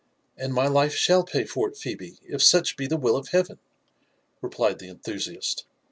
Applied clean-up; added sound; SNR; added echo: none; none; none; none.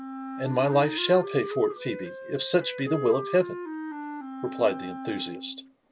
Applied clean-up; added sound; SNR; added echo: none; Wind instrument, woodwind instrument; 9 dB; none.